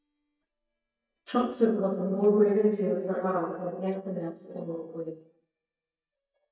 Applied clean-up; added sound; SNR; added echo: neural mask model DeepFilterNet 3.